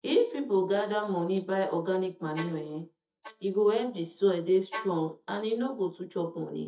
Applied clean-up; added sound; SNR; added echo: neural mask model DeepFilterNet 3.